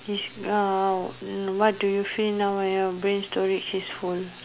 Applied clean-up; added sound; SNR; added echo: none; none; none; none.